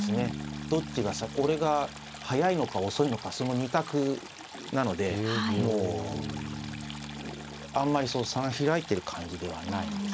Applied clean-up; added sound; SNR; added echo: none; Bass guitar + Stream; 11 dB; none.